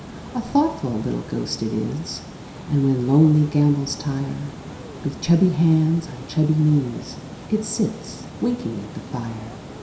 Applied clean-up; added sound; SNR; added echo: none; Water; 14 dB; reverberation time 0.7 s.